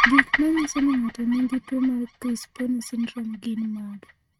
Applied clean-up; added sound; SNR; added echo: neural mask model RNNoise.